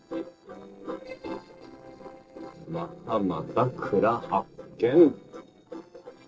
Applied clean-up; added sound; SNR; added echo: neural separator model SepFormer DNS4.